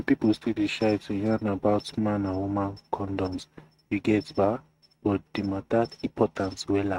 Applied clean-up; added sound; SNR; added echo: neural mask model RNNoise.